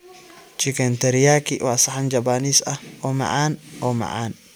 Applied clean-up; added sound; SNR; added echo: none; none; none; none.